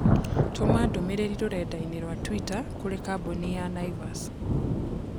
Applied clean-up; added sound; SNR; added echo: none; Thunder / Rain; -4 dB; none.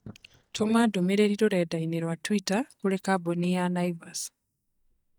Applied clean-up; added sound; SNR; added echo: neural mask model DeepFilterNet 3.